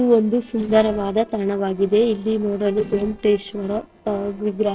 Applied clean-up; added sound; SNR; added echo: neural separator model SepFormer DNS4.